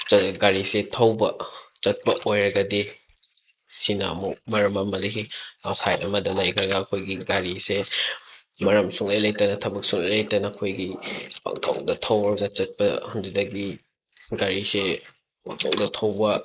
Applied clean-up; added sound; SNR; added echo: neural mask model Resemble Enhance denoiser.